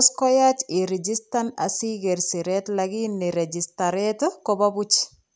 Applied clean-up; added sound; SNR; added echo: none; none; none; none.